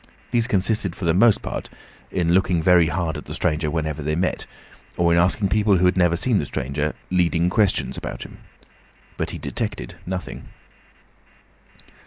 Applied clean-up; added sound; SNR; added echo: none; none; none; none.